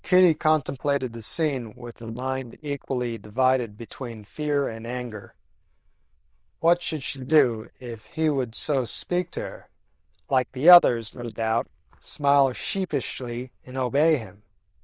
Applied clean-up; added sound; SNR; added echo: neural diffusion model UNIVERSE++.